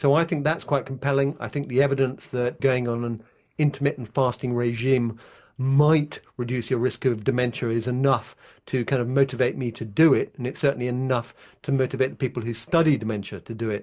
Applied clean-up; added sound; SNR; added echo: neural mask model Resemble Enhance denoiser.